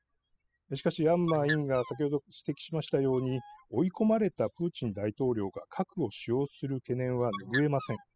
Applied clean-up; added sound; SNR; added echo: classical method spectral subtraction.